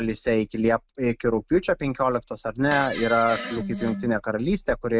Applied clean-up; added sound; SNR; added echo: none; Fart; 8 dB; none.